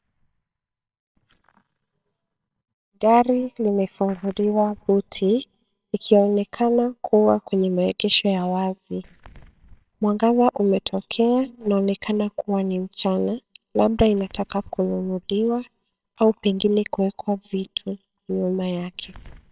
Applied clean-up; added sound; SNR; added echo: neural separator model SepFormer WHAMR!.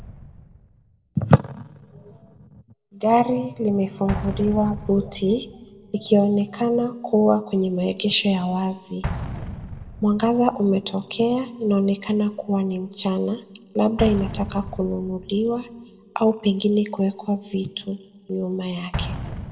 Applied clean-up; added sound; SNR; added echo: none; Explosion; 14 dB; reverberation time 1.0 s.